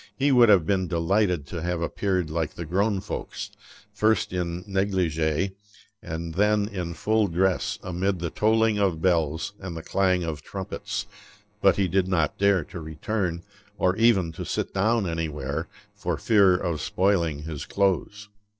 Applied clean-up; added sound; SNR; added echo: neural separator model SepFormer DNS4.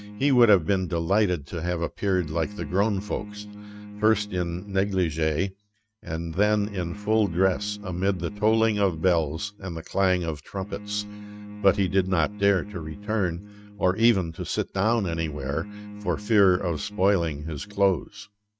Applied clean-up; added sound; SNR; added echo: neural mask model RNNoise.